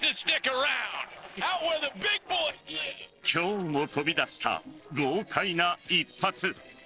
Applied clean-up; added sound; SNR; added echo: neural separator model SepFormer DNS4.